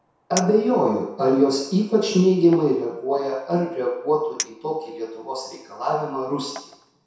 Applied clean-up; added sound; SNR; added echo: none; Chink, clink; 18 dB; reverberation time 0.7 s.